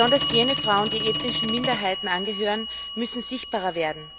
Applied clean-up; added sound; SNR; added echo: none; Telephone; 3 dB; none.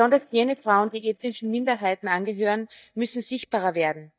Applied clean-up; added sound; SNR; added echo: neural mask model DeepFilterNet 3.